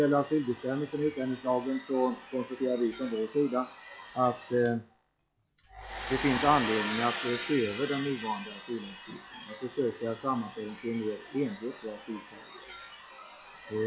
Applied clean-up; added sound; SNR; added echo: classical method log-MMSE.